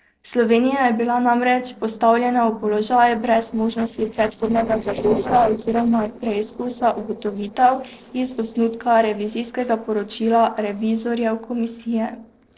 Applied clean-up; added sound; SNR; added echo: neural separator model SepFormer DNS4.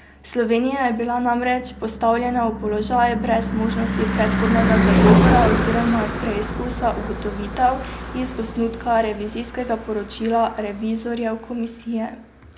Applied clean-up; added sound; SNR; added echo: none; Car passing by / Engine / Truck; 1 dB; none.